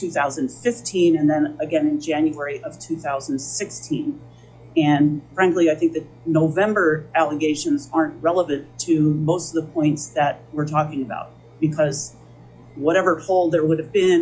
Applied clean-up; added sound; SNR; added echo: classical method log-MMSE.